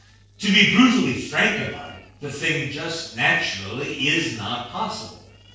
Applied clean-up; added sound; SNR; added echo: neural separator model SepFormer DNS4.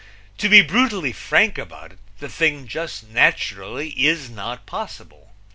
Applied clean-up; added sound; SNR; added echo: none; none; none; none.